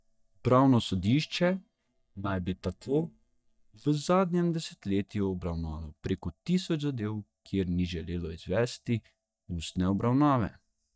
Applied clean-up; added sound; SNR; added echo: neural mask model DeepFilterNet 3.